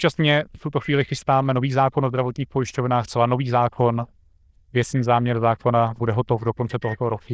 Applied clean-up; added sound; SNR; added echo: neural diffusion model UNIVERSE++.